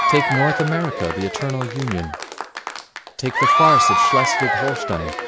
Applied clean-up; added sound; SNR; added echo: none; Applause / Crowd / Cheering; -3 dB; none.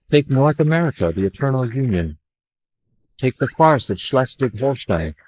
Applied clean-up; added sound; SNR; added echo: neural mask model Resemble Enhance denoiser.